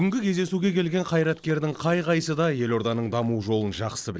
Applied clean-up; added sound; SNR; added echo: neural separator model SepFormer DNS4.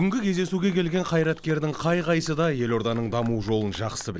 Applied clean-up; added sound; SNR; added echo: none; Traffic noise, roadway noise; 20 dB; none.